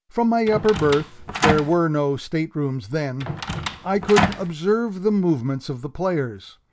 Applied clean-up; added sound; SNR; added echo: none; Door; 3 dB; none.